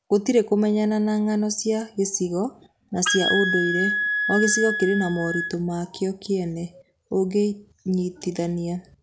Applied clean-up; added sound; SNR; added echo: none; Wind instrument, woodwind instrument; 2 dB; none.